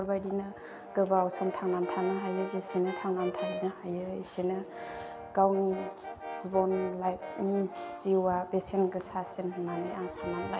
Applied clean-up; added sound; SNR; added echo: none; Brass instrument; 11 dB; none.